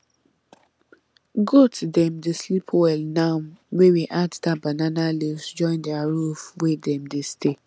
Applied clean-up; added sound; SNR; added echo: none; none; none; none.